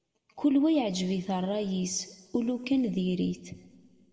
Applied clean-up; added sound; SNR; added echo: none; none; none; reverberation time 1.3 s.